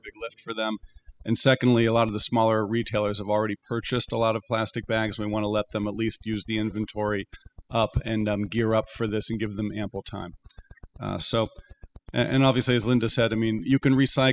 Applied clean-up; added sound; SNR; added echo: classical method spectral subtraction.